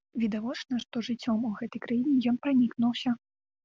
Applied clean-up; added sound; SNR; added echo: none; none; none; none.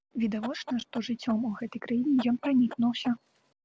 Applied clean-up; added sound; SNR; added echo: none; Chicken, rooster; 18 dB; none.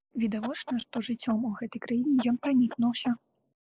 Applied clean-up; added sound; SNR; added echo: neural mask model Resemble Enhance denoiser.